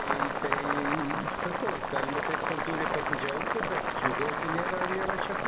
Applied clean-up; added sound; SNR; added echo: none; Boiling; -5 dB; none.